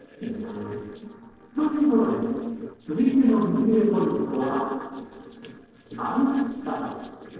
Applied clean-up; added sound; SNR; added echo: neural separator model SepFormer DNS4.